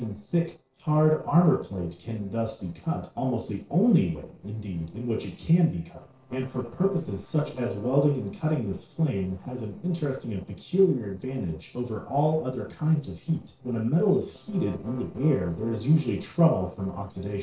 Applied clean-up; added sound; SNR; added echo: neural separator model SepFormer DNS4.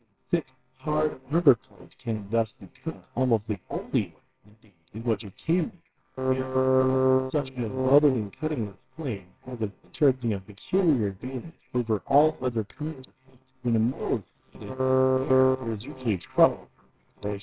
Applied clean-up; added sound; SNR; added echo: neural separator model SepFormer WHAMR!.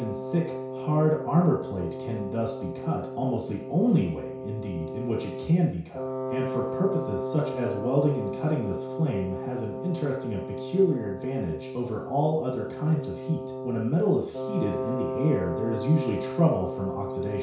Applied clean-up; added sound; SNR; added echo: none; Wind instrument, woodwind instrument; 6 dB; reverberation time 0.6 s.